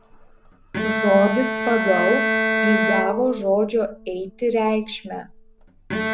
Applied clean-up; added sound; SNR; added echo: none; Bowed string instrument; 3 dB; none.